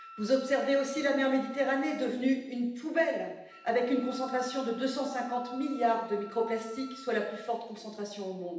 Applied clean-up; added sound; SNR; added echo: none; Wind instrument, woodwind instrument; 19 dB; reverberation time 0.8 s.